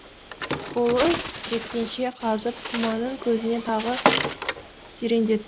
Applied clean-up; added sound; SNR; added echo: none; Bird; 4 dB; none.